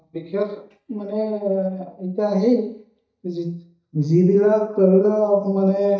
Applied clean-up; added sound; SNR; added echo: neural mask model DeepFilterNet 3.